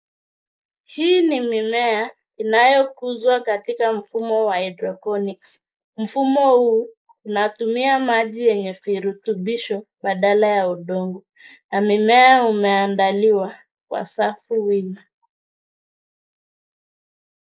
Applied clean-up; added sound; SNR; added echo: neural mask model Resemble Enhance denoiser.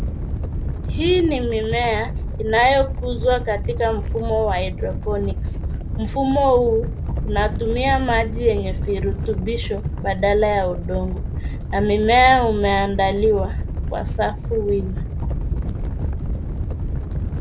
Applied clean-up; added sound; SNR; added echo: none; Animal; 3 dB; none.